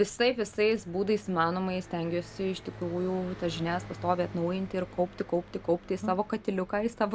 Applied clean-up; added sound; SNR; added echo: none; Car passing by; 17 dB; none.